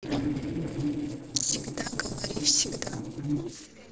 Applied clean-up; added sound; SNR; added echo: neural separator model SepFormer DNS4.